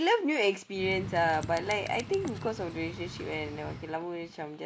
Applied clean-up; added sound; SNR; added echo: none; Bird; 10 dB; none.